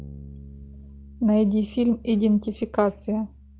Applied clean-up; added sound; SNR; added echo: none; Bass guitar; 19 dB; none.